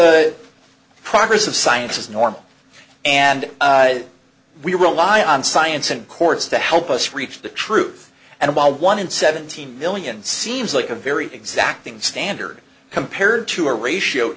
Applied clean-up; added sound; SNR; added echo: none; none; none; none.